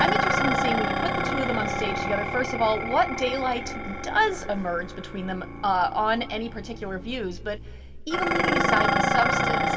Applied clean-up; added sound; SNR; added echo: none; Dishes, pots, and pans; -1 dB; reverberation time 2.1 s.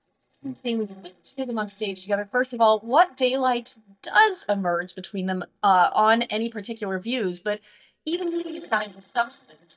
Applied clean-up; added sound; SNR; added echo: neural mask model DeepFilterNet 3.